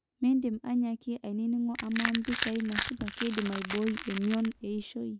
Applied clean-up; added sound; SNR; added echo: none; Crushing; 6 dB; none.